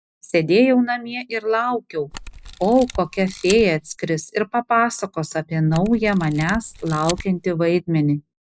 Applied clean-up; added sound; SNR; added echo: none; Camera; 15 dB; none.